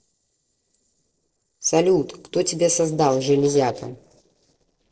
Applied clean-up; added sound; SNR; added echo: neural separator model SepFormer DNS4.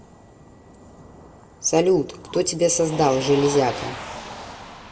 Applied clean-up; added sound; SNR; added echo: none; Motor vehicle (road); 13 dB; reverberation time 0.6 s.